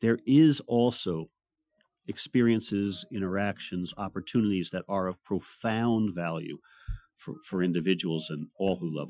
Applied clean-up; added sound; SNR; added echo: classical method Wiener filter.